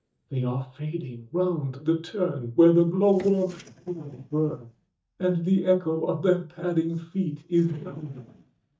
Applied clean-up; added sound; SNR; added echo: neural mask model DeepFilterNet 3.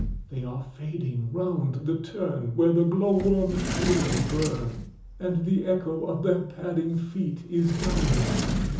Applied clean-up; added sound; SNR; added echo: none; Sliding door; 6 dB; reverberation time 0.6 s.